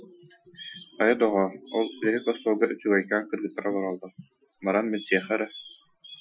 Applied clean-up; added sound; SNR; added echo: classical method Wiener filter.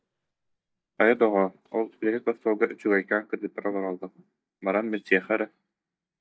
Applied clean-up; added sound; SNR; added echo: neural mask model DeepFilterNet 3.